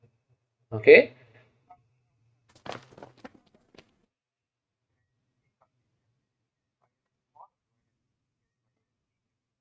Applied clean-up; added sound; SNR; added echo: neural mask model RNNoise.